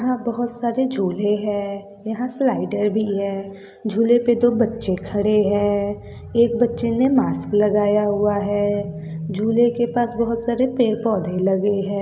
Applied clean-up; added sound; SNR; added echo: none; none; none; none.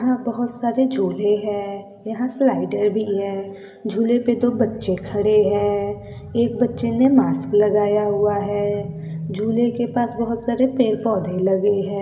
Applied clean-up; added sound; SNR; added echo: none; none; none; reverberation time 1.2 s.